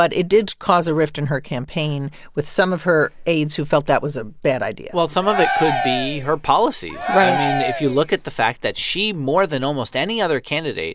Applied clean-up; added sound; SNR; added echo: none; Cheering; 3 dB; none.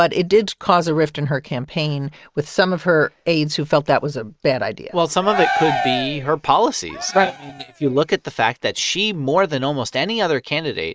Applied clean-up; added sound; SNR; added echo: neural mask model RNNoise.